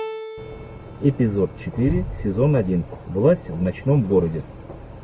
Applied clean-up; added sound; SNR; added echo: none; Keyboard (musical); 19 dB; none.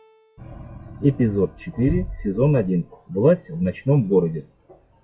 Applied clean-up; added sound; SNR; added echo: classical method log-MMSE.